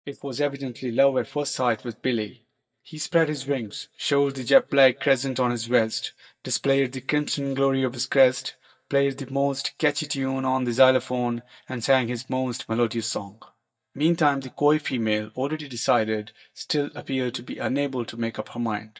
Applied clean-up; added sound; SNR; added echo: neural mask model DeepFilterNet 3.